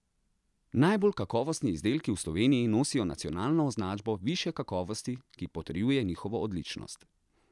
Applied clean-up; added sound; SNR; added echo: none; none; none; none.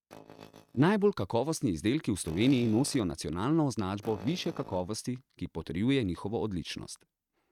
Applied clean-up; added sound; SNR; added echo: neural mask model RNNoise.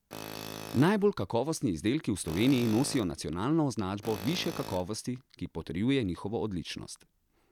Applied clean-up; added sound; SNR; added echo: none; Tools; 13 dB; none.